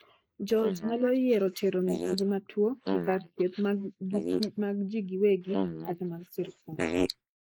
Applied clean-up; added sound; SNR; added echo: neural mask model Resemble Enhance denoiser.